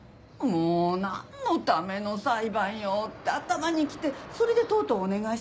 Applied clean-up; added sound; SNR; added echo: none; none; none; none.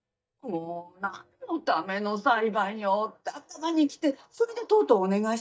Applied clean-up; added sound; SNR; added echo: neural mask model DeepFilterNet 3.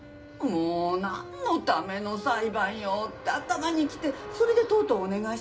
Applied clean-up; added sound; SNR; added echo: none; Wind instrument, woodwind instrument; 17 dB; reverberation time 0.2 s.